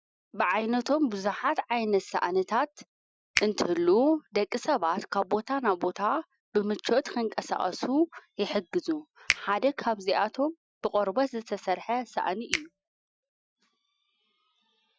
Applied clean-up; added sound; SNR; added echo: classical method Wiener filter.